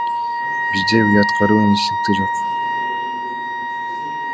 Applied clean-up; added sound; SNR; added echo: none; Wind instrument, woodwind instrument; 0 dB; none.